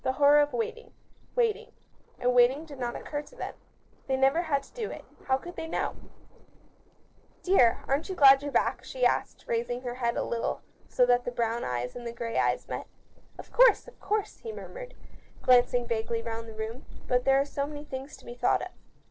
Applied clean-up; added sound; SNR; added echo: neural separator model SepFormer DNS4.